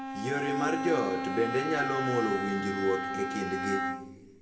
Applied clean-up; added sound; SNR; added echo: none; Bowed string instrument; 2 dB; reverberation time 1.8 s.